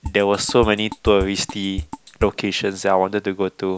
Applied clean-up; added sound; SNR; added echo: none; Drum kit; 11 dB; none.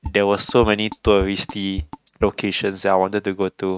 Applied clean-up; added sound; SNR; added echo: neural mask model RNNoise.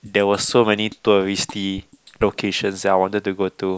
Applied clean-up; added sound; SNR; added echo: neural mask model Resemble Enhance denoiser.